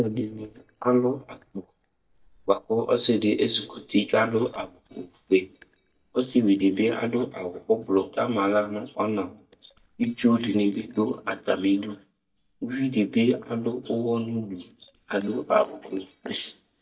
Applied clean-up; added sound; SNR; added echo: neural mask model DeepFilterNet 3.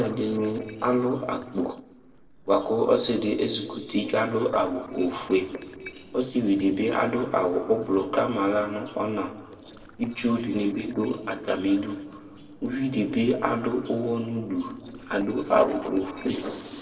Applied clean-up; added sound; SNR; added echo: neural separator model SepFormer DNS4.